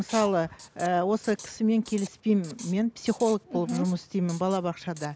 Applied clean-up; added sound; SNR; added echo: none; Writing; 19 dB; none.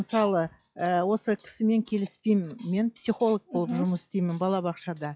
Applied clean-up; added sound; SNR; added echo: classical method log-MMSE.